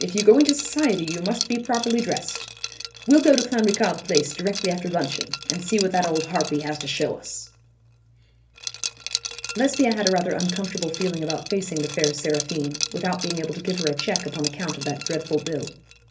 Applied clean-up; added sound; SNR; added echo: none; Liquid; 8 dB; reverberation time 0.3 s.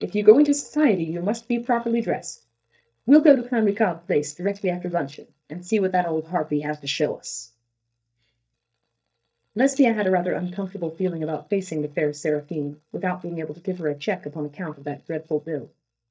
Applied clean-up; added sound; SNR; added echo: neural mask model DeepFilterNet 3.